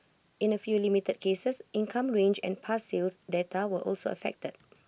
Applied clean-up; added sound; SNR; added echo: none; none; none; none.